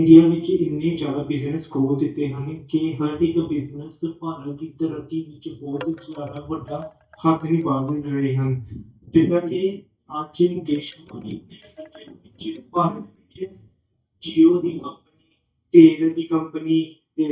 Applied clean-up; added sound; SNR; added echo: neural mask model DeepFilterNet 3.